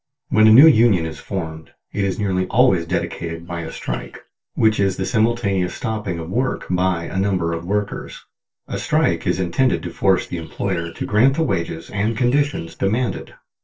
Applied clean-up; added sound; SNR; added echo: neural separator model SepFormer DNS4.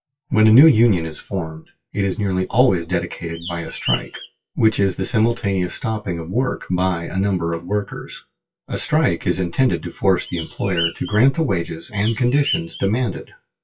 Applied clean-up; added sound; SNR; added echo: classical method WPE with log-MMSE.